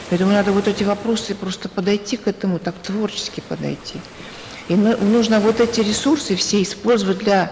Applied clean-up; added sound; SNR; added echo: none; Waves, surf; 17 dB; none.